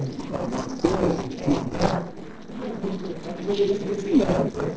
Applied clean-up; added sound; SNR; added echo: neural separator model SepFormer DNS4.